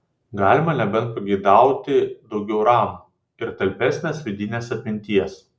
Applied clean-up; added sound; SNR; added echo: none; none; none; none.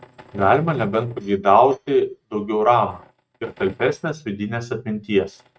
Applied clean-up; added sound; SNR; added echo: neural mask model RNNoise.